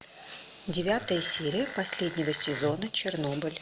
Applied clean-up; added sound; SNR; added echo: none; Wood; 12 dB; none.